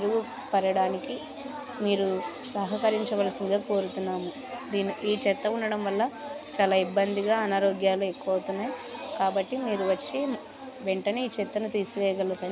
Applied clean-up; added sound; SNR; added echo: none; none; none; none.